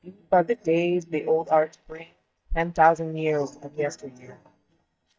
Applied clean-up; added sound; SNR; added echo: neural mask model DeepFilterNet 3.